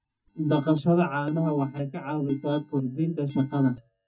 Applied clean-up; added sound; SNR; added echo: neural mask model DeepFilterNet 3.